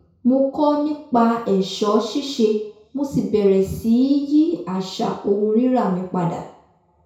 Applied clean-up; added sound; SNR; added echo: none; none; none; reverberation time 0.6 s.